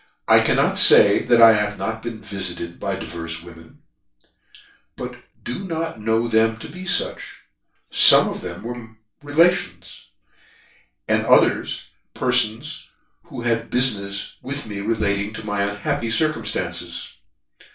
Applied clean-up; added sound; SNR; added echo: none; none; none; reverberation time 0.3 s.